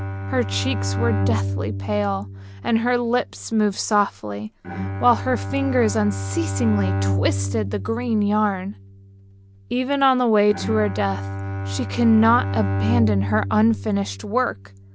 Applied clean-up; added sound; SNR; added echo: none; Bowed string instrument; 4 dB; none.